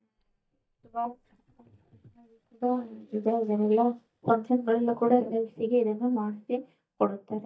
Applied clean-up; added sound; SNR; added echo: neural mask model DeepFilterNet 3.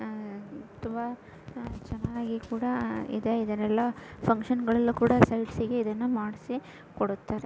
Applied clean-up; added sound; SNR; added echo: none; none; none; none.